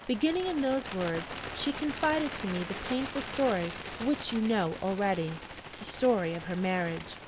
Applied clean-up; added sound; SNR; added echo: none; Bird; 10 dB; none.